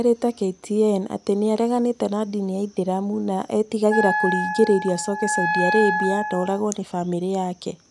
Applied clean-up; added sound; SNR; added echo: none; Wind instrument, woodwind instrument; 3 dB; none.